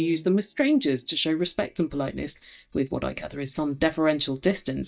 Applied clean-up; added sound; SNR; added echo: neural mask model DeepFilterNet 3.